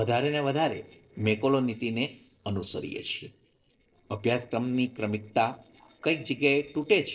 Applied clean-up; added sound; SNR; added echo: neural separator model SepFormer DNS4.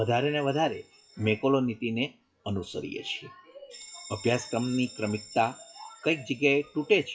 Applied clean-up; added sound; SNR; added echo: classical method WPE with log-MMSE.